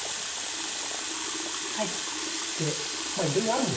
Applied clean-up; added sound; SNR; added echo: none; Water tap, faucet; -2 dB; reverberation time 0.9 s.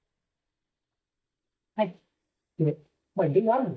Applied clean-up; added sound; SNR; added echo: neural mask model DeepFilterNet 3.